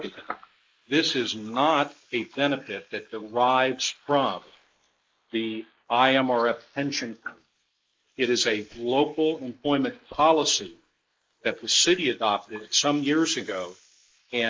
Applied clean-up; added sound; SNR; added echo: neural mask model Resemble Enhance denoiser.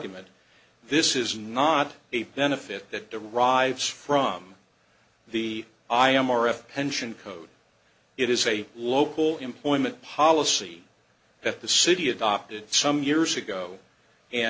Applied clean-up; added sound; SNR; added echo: none; none; none; none.